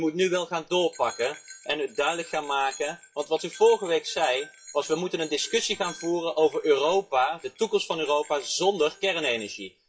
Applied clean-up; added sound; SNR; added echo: classical method WPE with log-MMSE.